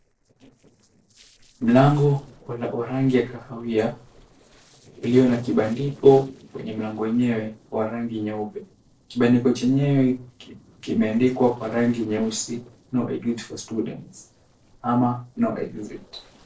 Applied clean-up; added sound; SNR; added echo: neural separator model SepFormer DNS4.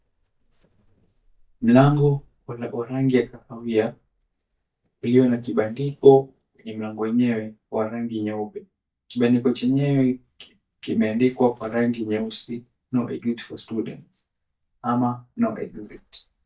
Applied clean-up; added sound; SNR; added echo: neural mask model DeepFilterNet 3.